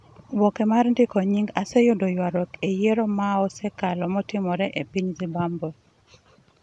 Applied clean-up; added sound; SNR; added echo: none; none; none; none.